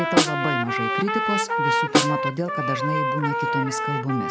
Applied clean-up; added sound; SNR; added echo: none; Snare drum + Trumpet; -4 dB; none.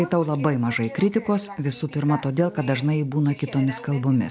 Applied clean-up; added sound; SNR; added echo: none; none; none; none.